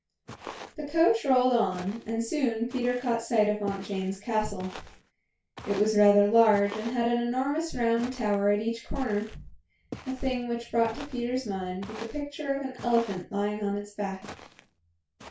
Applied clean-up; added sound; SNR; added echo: none; Walk, footsteps; 19 dB; reverberation time 0.2 s.